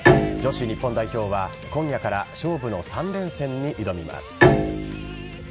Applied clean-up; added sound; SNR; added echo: none; Bowed string instrument; -3 dB; none.